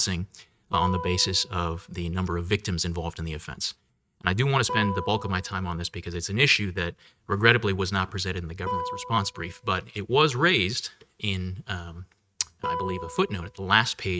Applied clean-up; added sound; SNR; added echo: neural mask model RNNoise.